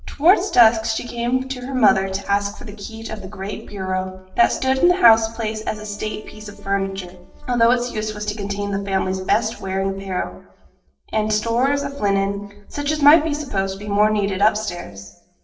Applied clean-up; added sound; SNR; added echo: neural separator model SepFormer DNS4.